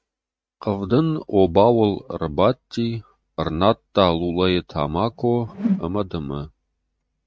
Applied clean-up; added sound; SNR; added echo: neural mask model RNNoise.